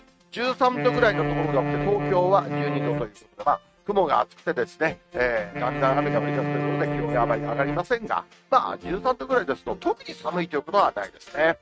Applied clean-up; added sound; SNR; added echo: neural mask model RNNoise.